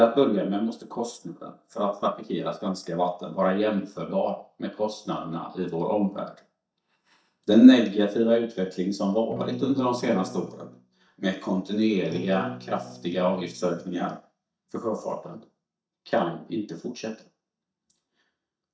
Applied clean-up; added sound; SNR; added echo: neural mask model DeepFilterNet 3.